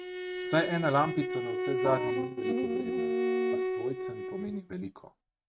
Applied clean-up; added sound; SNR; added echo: neural mask model RNNoise.